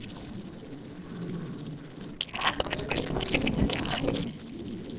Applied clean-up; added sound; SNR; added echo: neural separator model SepFormer DNS4.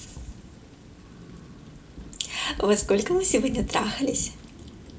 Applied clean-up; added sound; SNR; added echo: none; Thunder / Rain; 12 dB; reverberation time 0.2 s.